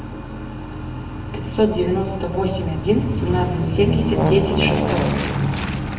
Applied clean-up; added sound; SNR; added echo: none; Aircraft; 0 dB; reverberation time 0.8 s.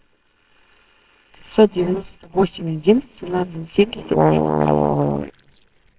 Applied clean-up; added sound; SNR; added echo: neural separator model SepFormer WHAMR!.